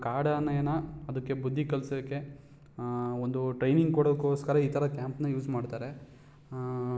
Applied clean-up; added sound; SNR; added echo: none; none; none; none.